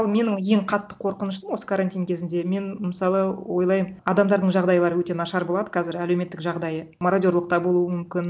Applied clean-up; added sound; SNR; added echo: none; none; none; none.